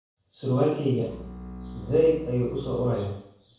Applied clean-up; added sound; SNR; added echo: none; Bowed string instrument; 15 dB; reverberation time 0.7 s.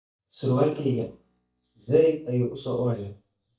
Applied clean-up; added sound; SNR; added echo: neural mask model DeepFilterNet 3.